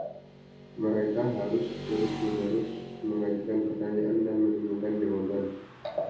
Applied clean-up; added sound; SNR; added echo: none; Motorcycle / Traffic noise, roadway noise; 14 dB; reverberation time 0.7 s.